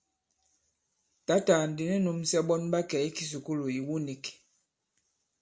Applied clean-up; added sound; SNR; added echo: none; none; none; none.